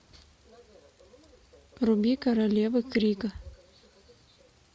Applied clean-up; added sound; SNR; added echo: none; none; none; none.